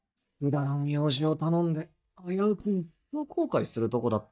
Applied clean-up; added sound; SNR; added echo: neural mask model DeepFilterNet 3.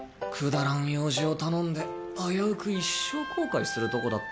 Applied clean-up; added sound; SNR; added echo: none; none; none; none.